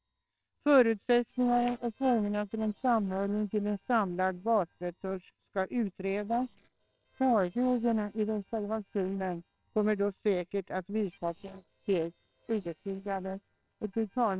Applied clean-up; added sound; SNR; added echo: neural separator model SepFormer WHAMR!.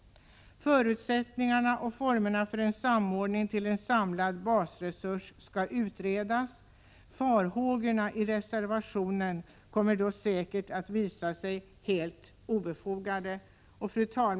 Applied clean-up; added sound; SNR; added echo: none; none; none; none.